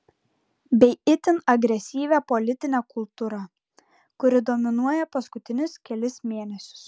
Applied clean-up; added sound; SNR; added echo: none; none; none; none.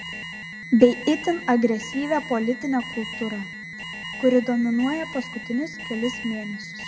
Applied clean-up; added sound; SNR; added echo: none; Alarm; 11 dB; reverberation time 1.1 s.